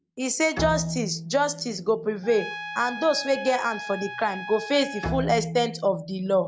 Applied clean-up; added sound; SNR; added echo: none; Trumpet + Bowed string instrument; 9 dB; none.